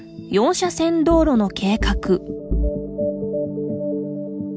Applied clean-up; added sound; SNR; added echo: none; none; none; none.